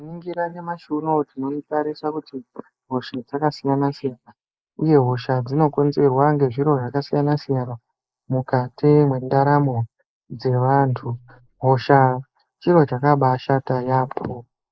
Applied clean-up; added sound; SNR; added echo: neural mask model Resemble Enhance denoiser.